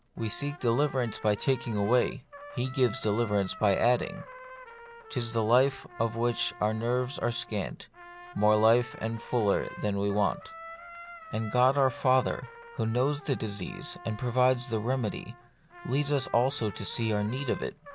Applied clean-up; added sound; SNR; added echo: none; Trumpet; 17 dB; none.